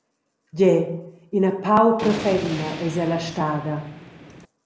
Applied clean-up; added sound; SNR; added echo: none; Thunder; 12 dB; none.